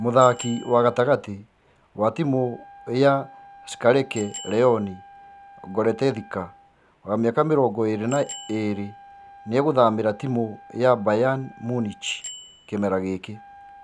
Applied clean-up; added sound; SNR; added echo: none; Bicycle bell + Wind instrument, woodwind instrument; 20 dB; none.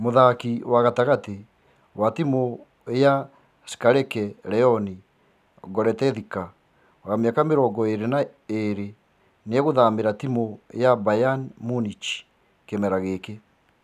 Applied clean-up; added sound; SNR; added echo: none; none; none; none.